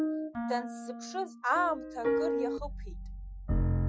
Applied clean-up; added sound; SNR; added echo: classical method Wiener filter.